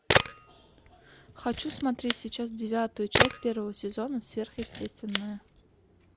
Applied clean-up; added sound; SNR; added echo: none; Camera; -2 dB; none.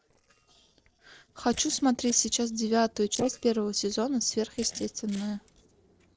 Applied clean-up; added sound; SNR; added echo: neural separator model SepFormer DNS4.